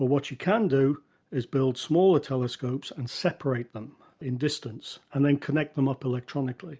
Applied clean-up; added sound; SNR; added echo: none; none; none; none.